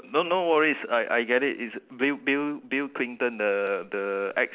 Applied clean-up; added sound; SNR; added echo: neural mask model Resemble Enhance denoiser.